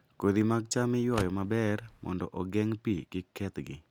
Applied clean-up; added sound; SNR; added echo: none; Car; 14 dB; none.